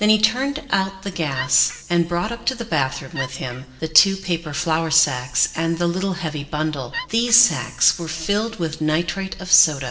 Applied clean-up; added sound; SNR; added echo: none; Wood; 11 dB; reverberation time 0.9 s.